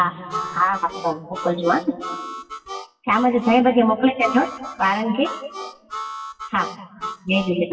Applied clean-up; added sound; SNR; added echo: classical method WPE with log-MMSE.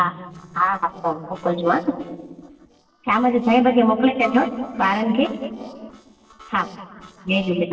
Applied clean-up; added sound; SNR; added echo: neural separator model SepFormer DNS4.